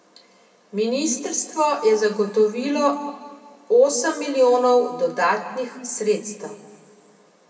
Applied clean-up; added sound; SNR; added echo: none; none; none; reverberation time 1.5 s.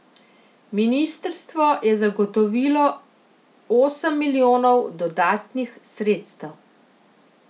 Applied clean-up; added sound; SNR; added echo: none; none; none; none.